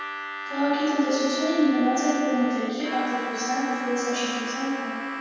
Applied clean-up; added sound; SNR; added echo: none; Harmonica; 8 dB; reverberation time 2.1 s.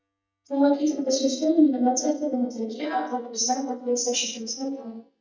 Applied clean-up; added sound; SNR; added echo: neural mask model DeepFilterNet 3.